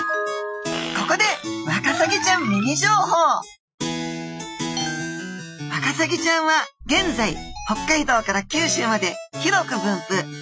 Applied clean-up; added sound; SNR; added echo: classical method Wiener filter.